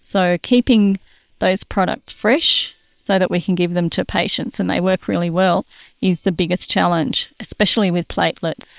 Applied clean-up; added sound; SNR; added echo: neural separator model SepFormer WHAM!.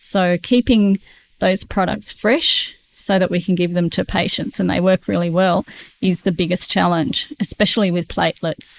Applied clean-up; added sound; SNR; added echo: neural mask model Resemble Enhance denoiser.